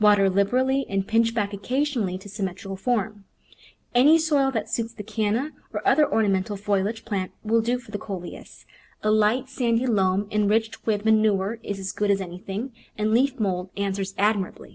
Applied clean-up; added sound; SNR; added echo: none; none; none; none.